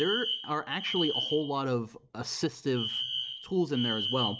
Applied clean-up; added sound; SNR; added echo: none; Alarm; 4 dB; none.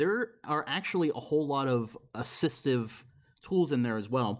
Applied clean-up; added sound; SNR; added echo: none; none; none; none.